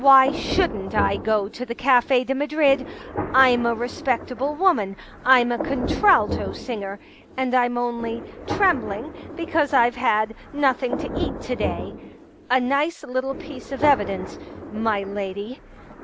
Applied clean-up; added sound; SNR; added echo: none; Thunder; 10 dB; none.